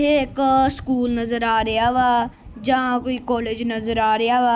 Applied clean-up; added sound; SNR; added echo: none; none; none; none.